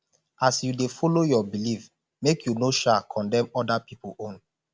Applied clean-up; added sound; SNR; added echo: none; none; none; none.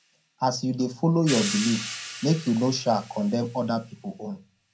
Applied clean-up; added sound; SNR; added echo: none; Hi-hat; 12 dB; reverberation time 0.2 s.